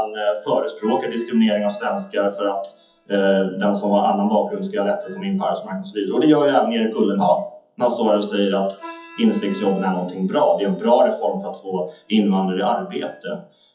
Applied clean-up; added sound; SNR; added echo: classical method WPE with log-MMSE.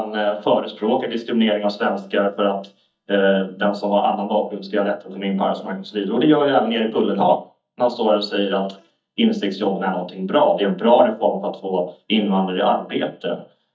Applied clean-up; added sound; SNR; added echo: neural mask model DeepFilterNet 3.